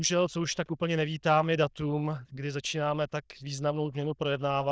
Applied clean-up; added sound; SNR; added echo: neural diffusion model UNIVERSE++.